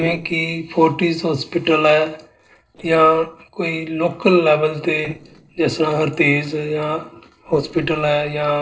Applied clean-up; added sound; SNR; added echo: neural separator model SepFormer DNS4.